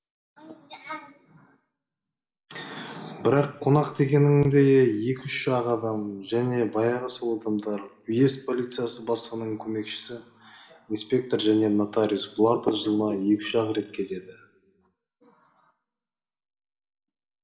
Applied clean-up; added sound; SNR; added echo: none; none; none; reverberation time 2.0 s.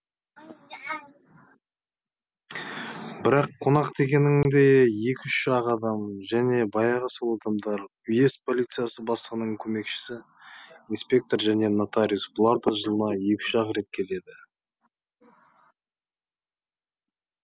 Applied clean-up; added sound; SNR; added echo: none; none; none; none.